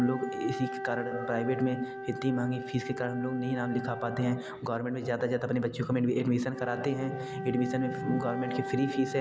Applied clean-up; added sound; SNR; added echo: none; Wind instrument, woodwind instrument; 9 dB; none.